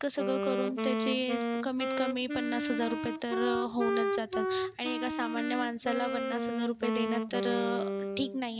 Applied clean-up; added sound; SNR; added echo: none; Wind instrument, woodwind instrument; -1 dB; none.